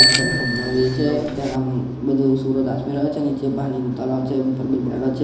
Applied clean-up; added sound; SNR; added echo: none; Bicycle bell; 3 dB; reverberation time 1.0 s.